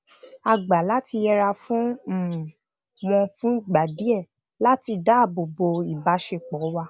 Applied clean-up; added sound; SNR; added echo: none; none; none; none.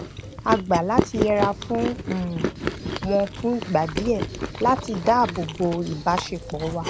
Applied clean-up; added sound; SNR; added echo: none; Chewing, mastication; 5 dB; none.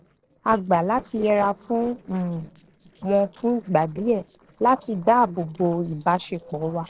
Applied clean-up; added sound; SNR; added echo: neural separator model SepFormer DNS4.